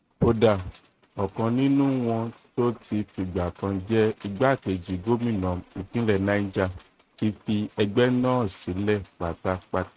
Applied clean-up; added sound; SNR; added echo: neural mask model RNNoise.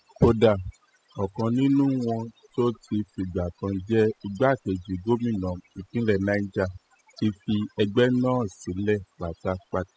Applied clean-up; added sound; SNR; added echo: classical method spectral subtraction.